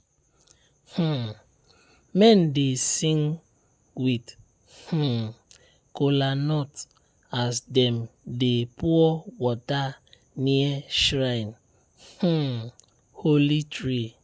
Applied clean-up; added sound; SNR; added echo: none; none; none; none.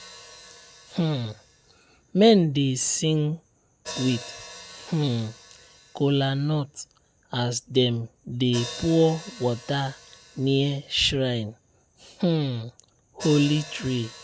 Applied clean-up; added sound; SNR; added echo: none; Hi-hat; 18 dB; none.